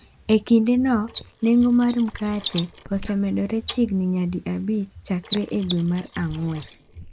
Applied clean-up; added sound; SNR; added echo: neural mask model Resemble Enhance denoiser.